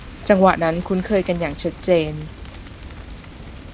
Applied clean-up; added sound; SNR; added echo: none; Fire; 14 dB; none.